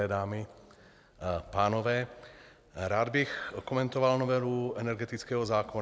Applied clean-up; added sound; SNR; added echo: none; none; none; none.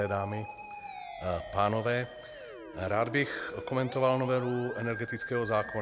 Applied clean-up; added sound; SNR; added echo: none; Musical instrument; 11 dB; none.